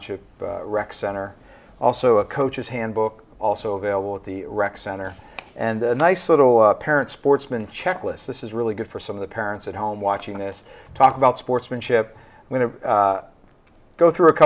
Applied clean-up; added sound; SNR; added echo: none; none; none; none.